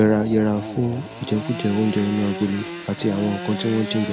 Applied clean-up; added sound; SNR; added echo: none; Sawing / Engine; 10 dB; none.